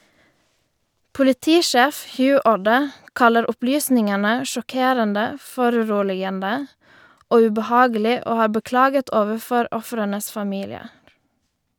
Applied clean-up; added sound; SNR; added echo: none; none; none; none.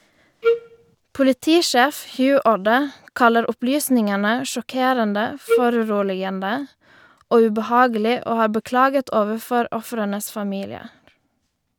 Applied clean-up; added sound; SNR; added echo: none; Wind instrument, woodwind instrument; 1 dB; none.